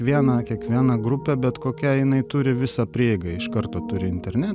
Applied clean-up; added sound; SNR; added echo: none; Piano; 11 dB; none.